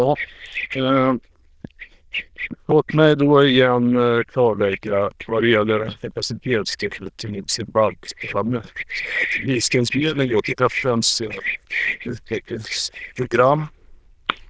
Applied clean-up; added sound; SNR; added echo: neural diffusion model UNIVERSE++.